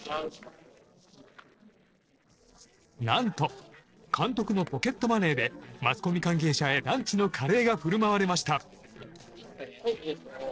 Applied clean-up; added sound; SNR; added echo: neural separator model SepFormer DNS4.